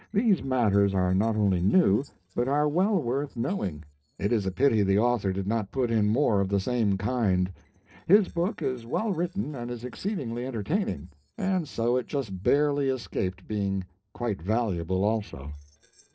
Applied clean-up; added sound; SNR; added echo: neural separator model SepFormer DNS4.